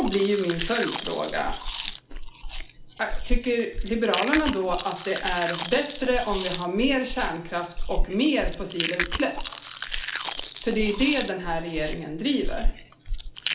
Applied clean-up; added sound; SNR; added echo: none; Chewing, mastication; 2 dB; reverberation time 0.4 s.